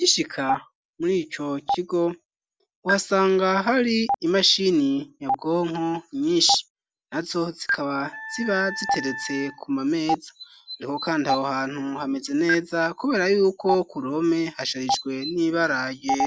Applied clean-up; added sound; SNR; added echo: none; Stream + Wind instrument, woodwind instrument; 8 dB; none.